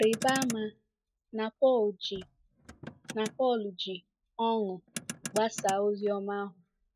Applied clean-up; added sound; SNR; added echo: classical method log-MMSE.